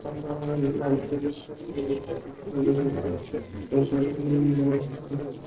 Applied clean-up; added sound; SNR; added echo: neural separator model SepFormer DNS4.